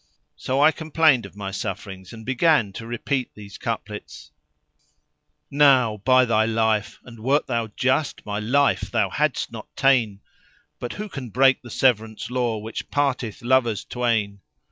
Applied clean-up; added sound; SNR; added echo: none; none; none; none.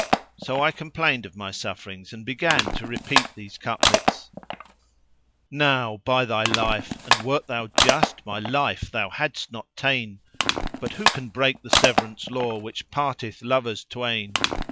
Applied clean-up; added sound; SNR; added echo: none; Crushing; 0 dB; none.